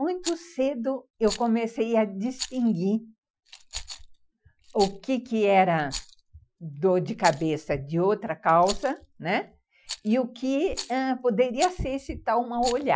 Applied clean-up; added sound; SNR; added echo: classical method Wiener filter.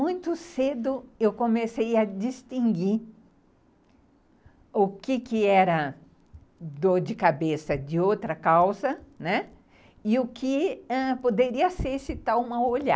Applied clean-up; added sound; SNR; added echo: none; none; none; none.